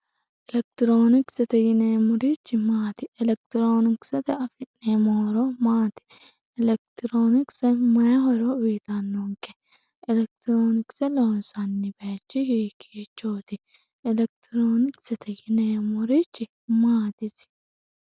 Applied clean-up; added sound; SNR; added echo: none; none; none; none.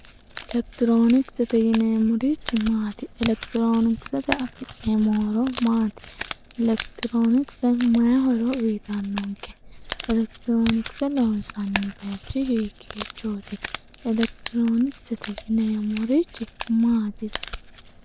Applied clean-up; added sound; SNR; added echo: none; Crumpling, crinkling; 14 dB; none.